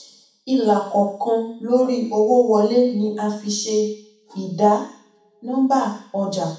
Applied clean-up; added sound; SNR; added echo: none; none; none; reverberation time 0.7 s.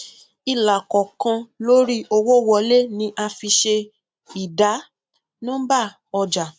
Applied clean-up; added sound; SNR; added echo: none; none; none; none.